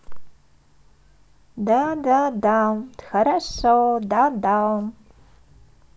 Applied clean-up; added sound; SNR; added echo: none; none; none; none.